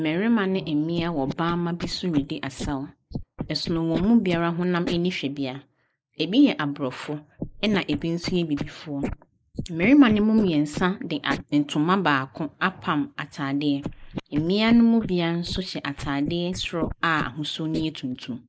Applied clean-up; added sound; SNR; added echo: neural mask model Resemble Enhance denoiser.